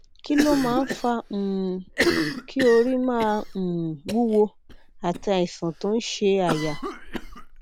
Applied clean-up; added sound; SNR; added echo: none; Cough; 7 dB; none.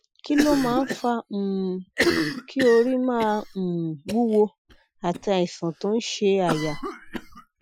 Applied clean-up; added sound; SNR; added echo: classical method Wiener filter.